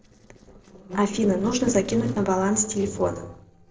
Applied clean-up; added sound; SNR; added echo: neural separator model SepFormer DNS4.